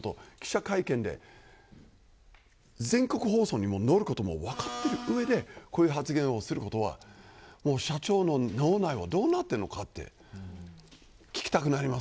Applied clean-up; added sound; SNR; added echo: none; Domestic sounds, home sounds; 9 dB; none.